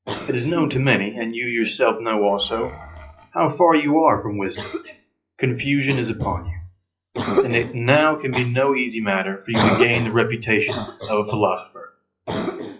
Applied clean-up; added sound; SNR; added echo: classical method WPE with log-MMSE.